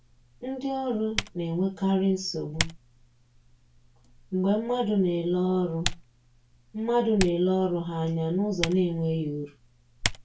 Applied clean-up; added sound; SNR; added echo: none; Typing; 10 dB; reverberation time 0.2 s.